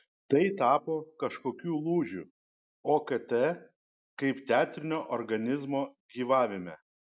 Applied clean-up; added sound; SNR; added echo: none; none; none; none.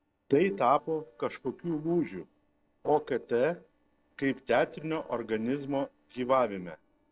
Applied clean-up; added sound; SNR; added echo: neural separator model SepFormer DNS4.